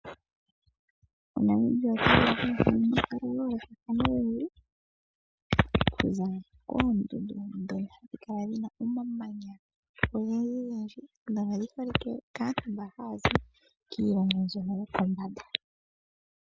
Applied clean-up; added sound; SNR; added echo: none; none; none; none.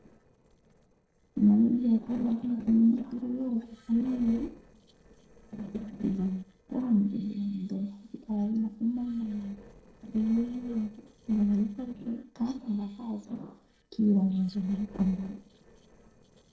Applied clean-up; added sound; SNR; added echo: neural separator model SepFormer DNS4.